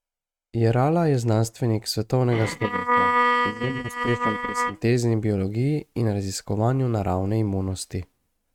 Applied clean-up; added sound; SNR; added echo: neural mask model RNNoise.